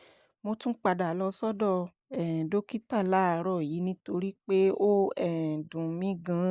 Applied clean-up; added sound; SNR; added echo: neural mask model Resemble Enhance denoiser.